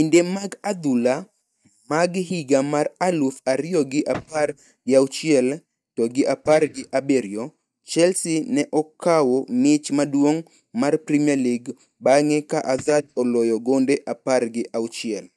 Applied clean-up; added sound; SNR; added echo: neural mask model DeepFilterNet 3.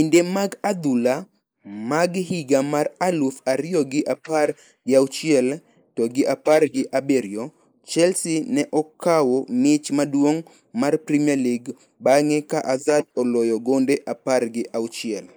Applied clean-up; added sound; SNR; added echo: neural mask model Resemble Enhance denoiser.